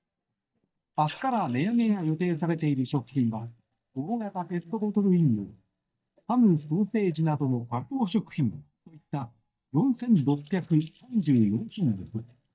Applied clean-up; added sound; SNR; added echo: neural mask model DeepFilterNet 3.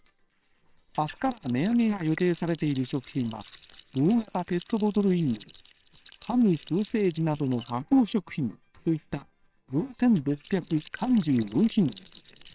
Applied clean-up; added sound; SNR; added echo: neural separator model SepFormer WHAMR!.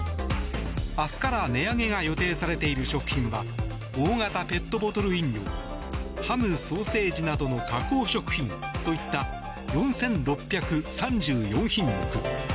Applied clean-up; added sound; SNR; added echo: none; none; none; none.